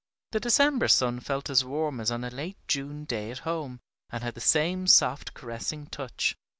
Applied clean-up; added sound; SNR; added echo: none; none; none; none.